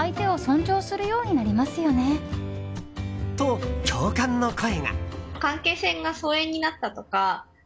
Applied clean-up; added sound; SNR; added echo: none; none; none; none.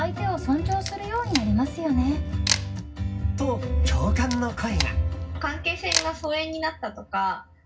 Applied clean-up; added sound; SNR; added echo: none; Camera; 9 dB; reverberation time 0.4 s.